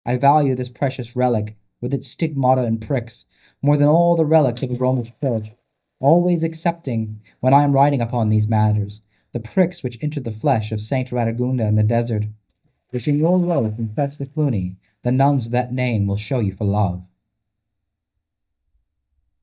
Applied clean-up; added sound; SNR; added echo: neural mask model DeepFilterNet 3.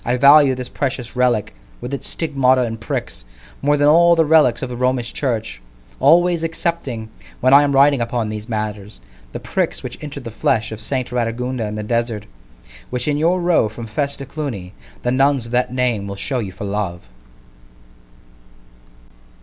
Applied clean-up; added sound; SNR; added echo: none; none; none; none.